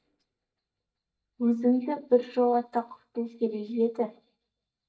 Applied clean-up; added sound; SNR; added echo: neural mask model DeepFilterNet 3.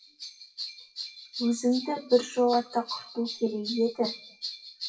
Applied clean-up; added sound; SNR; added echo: classical method WPE with log-MMSE.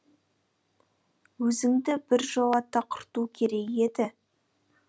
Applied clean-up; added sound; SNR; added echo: none; none; none; none.